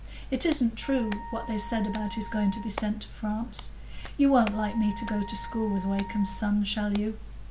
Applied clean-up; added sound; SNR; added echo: none; Wind instrument, woodwind instrument + Hands; 14 dB; none.